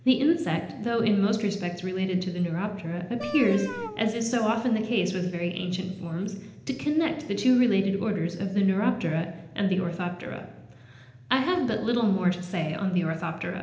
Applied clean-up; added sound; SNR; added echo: none; Wind instrument, woodwind instrument; 11 dB; reverberation time 0.9 s.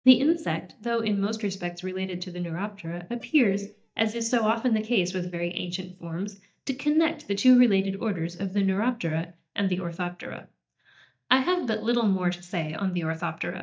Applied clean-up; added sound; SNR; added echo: neural mask model DeepFilterNet 3.